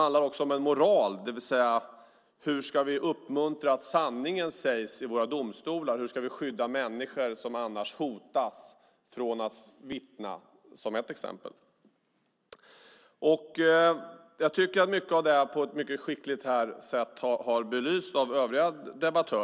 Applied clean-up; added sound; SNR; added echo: none; none; none; none.